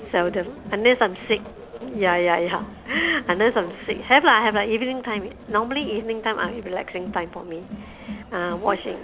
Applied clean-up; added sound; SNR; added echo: none; Crowd; 15 dB; none.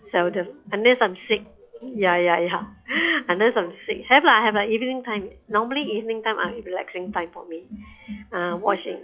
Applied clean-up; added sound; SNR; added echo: classical method log-MMSE.